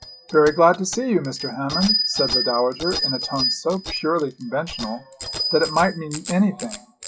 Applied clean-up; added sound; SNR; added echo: classical method log-MMSE.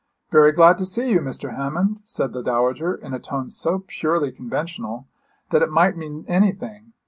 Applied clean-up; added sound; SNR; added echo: none; none; none; none.